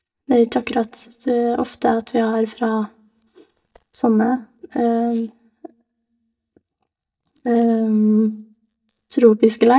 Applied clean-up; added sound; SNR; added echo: neural mask model DeepFilterNet 3.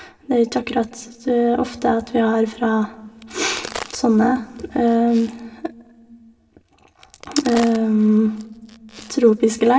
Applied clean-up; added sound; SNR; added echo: none; Crack; 18 dB; reverberation time 1.7 s.